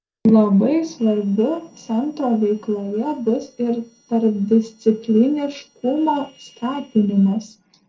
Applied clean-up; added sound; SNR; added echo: neural separator model SepFormer DNS4.